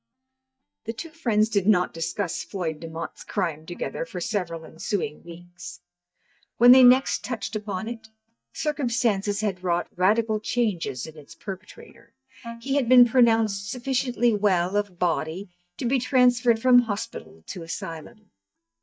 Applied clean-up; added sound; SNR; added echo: neural mask model DeepFilterNet 3.